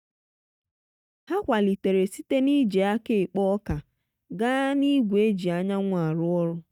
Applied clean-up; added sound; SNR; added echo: neural mask model DeepFilterNet 3.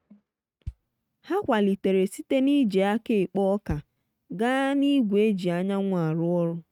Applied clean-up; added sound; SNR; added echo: neural mask model RNNoise.